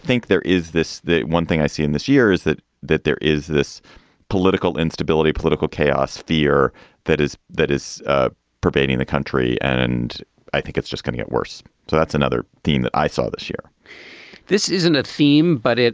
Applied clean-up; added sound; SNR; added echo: none; none; none; none.